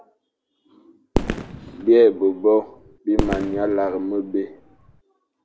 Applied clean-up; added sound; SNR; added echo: none; Fireworks; 6 dB; none.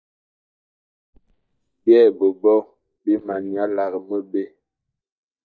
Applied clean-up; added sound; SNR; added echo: neural mask model DeepFilterNet 3.